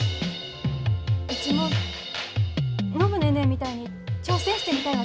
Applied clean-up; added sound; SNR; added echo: none; Drum kit; -4 dB; none.